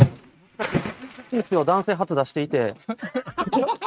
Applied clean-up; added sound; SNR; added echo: neural mask model RNNoise.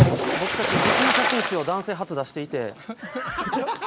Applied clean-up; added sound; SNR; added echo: none; Splash, splatter; -3 dB; none.